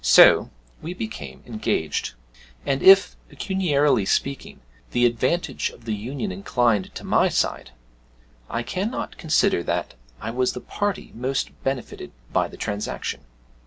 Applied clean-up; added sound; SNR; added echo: none; none; none; none.